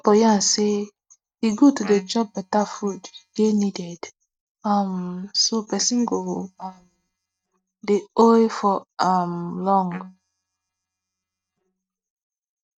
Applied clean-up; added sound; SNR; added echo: neural mask model DeepFilterNet 3.